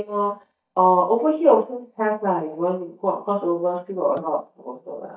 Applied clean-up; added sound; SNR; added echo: neural mask model DeepFilterNet 3.